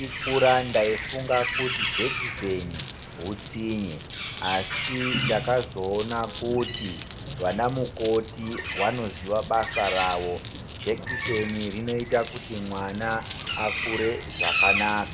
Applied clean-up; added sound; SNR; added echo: none; Glass + Bird; 1 dB; none.